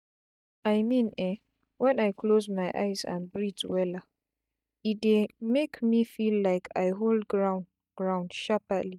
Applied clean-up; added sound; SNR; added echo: neural mask model DeepFilterNet 3.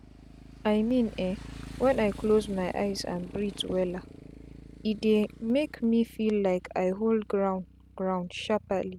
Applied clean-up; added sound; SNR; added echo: none; Motorcycle; 17 dB; none.